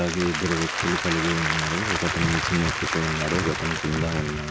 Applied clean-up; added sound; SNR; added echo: none; Applause; 2 dB; none.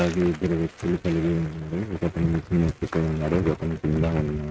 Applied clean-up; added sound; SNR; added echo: neural mask model RNNoise.